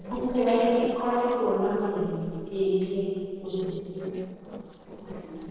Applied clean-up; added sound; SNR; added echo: neural separator model SepFormer DNS4.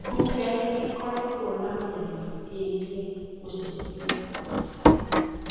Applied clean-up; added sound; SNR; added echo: none; Door; -2 dB; reverberation time 2.1 s.